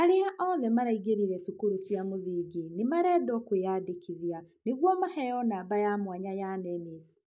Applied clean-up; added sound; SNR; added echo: neural mask model Resemble Enhance denoiser.